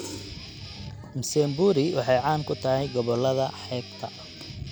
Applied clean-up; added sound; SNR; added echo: none; Guitar; 15 dB; none.